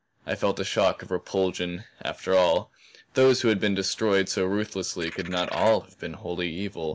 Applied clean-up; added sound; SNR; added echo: neural mask model Resemble Enhance denoiser.